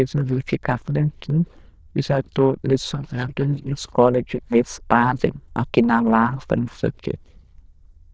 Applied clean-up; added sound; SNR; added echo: neural diffusion model UNIVERSE++.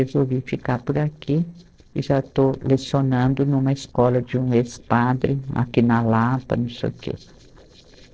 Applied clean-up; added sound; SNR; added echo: neural separator model SepFormer DNS4.